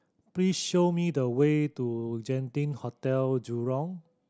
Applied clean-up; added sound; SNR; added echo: none; none; none; none.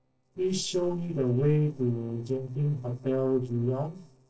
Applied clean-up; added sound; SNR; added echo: neural separator model SepFormer DNS4.